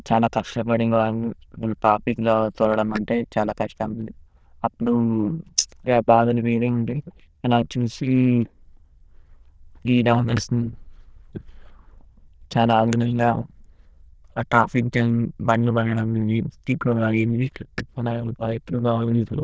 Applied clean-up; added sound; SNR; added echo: neural diffusion model UNIVERSE++.